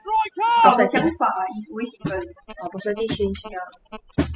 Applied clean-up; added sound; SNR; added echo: classical method spectral subtraction.